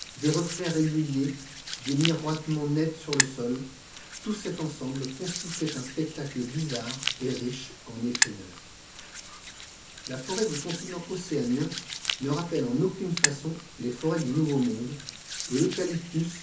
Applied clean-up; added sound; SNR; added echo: none; Hands; 5 dB; reverberation time 0.4 s.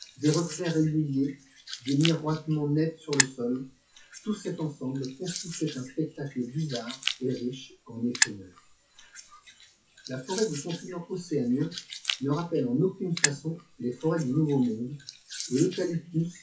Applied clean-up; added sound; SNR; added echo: classical method WPE with log-MMSE.